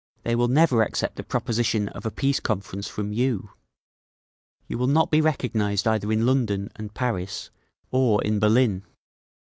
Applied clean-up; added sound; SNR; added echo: none; none; none; none.